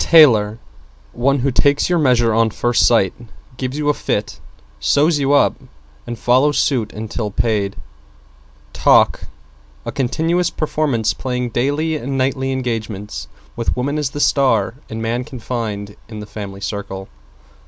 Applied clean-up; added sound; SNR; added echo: none; none; none; none.